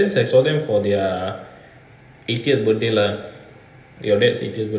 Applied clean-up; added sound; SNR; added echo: none; none; none; reverberation time 1.4 s.